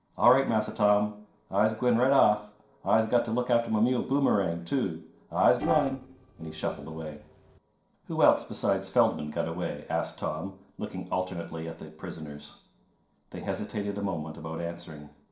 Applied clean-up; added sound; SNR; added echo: neural separator model SepFormer DNS4.